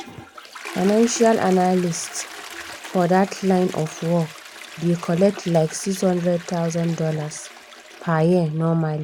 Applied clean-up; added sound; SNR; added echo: none; Toilet flush; 17 dB; none.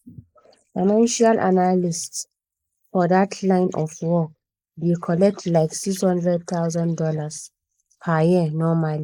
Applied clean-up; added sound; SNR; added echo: neural mask model Resemble Enhance denoiser.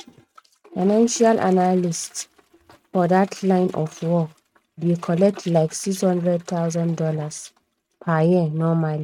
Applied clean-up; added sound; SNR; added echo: neural mask model RNNoise.